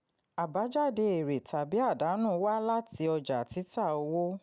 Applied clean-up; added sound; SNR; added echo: none; none; none; none.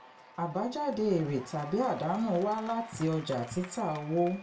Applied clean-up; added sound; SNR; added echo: none; Applause / Crowd / Cheering; 18 dB; reverberation time 0.2 s.